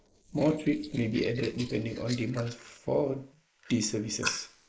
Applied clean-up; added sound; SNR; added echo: neural mask model Resemble Enhance denoiser.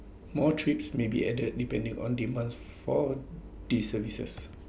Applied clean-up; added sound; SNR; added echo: none; none; none; none.